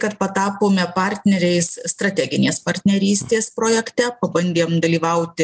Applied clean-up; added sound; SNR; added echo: none; none; none; none.